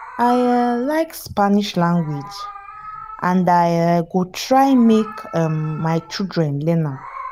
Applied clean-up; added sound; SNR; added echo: none; Meow; 18 dB; none.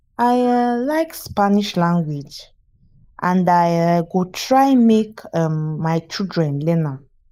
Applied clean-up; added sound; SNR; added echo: neural mask model Resemble Enhance denoiser.